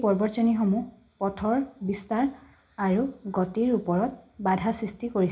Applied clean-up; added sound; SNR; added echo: none; none; none; reverberation time 0.4 s.